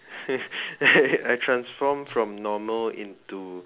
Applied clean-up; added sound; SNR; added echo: none; none; none; none.